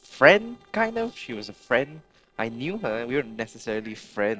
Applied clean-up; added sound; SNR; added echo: neural separator model SepFormer DNS4.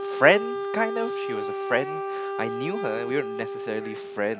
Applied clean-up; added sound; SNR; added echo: none; Wind instrument, woodwind instrument; 4 dB; none.